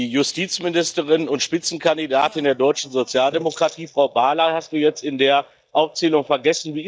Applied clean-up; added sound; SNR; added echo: neural mask model DeepFilterNet 3.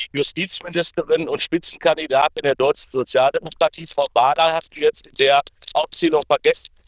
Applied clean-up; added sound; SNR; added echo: neural diffusion model UNIVERSE++.